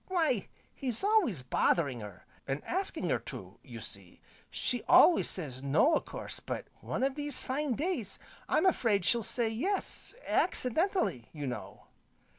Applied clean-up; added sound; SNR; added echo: none; none; none; none.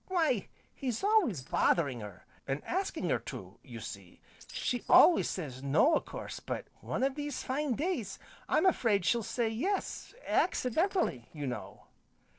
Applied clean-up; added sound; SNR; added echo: neural separator model SepFormer DNS4.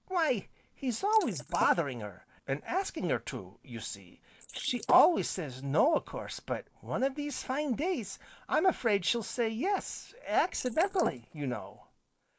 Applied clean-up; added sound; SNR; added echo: neural mask model Resemble Enhance denoiser.